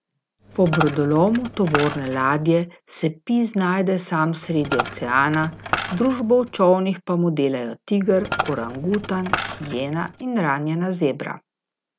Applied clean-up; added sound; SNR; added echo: none; Coin (dropping); 8 dB; none.